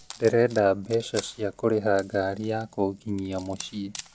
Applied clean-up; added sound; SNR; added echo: none; Wood; 19 dB; none.